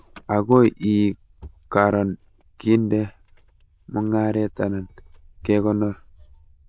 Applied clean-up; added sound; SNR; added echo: neural diffusion model UNIVERSE++.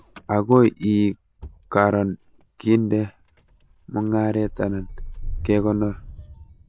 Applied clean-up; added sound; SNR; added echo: none; Engine starting / Motor vehicle (road); 14 dB; none.